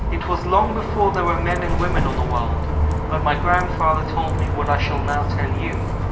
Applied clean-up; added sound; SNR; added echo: none; Bus; -2 dB; reverberation time 0.9 s.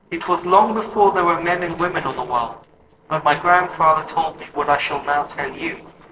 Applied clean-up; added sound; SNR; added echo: neural separator model SepFormer DNS4.